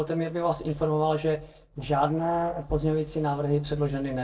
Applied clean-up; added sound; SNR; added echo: neural separator model SepFormer DNS4.